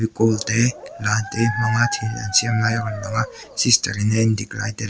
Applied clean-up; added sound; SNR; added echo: none; Dog; 11 dB; none.